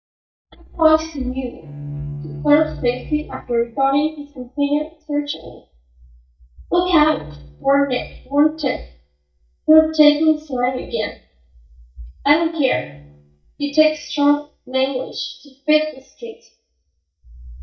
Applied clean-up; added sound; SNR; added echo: neural mask model DeepFilterNet 3.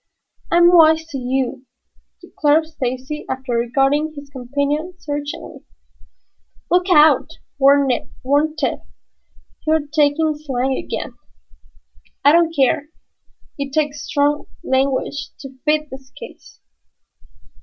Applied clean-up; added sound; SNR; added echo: none; none; none; none.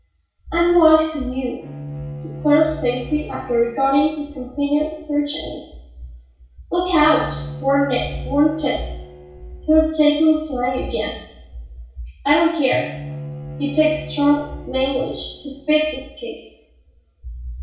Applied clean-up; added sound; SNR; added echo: none; Bowed string instrument; 14 dB; reverberation time 0.6 s.